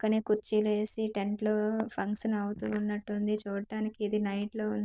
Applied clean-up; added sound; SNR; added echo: neural diffusion model UNIVERSE++.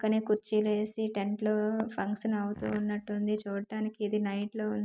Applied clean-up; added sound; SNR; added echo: neural mask model RNNoise.